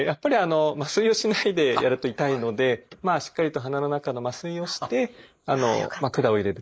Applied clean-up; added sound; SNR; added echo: neural mask model Resemble Enhance denoiser.